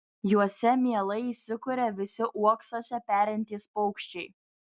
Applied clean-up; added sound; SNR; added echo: none; none; none; none.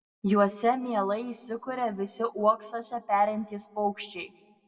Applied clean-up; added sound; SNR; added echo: none; none; none; reverberation time 0.8 s.